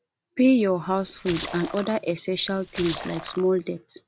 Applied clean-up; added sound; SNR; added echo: none; Splash, splatter; 14 dB; none.